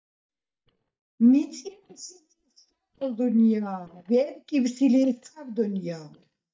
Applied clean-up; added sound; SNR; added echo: neural mask model DeepFilterNet 3.